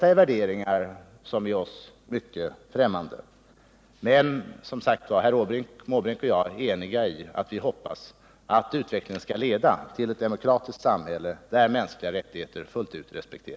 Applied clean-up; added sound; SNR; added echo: none; none; none; none.